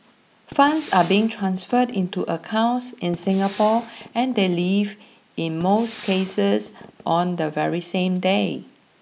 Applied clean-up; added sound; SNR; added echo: none; Gunshot, gunfire; 17 dB; none.